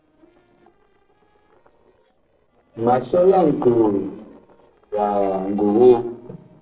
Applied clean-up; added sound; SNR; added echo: neural separator model SepFormer DNS4.